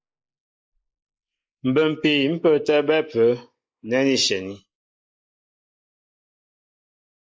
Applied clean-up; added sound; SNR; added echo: neural mask model Resemble Enhance denoiser.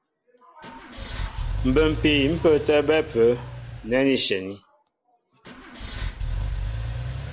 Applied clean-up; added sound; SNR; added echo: none; Engine / Car; 7 dB; none.